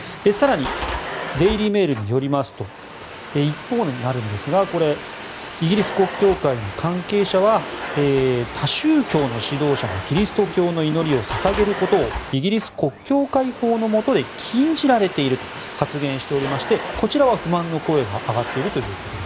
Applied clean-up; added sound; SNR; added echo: none; Domestic sounds, home sounds; 10 dB; none.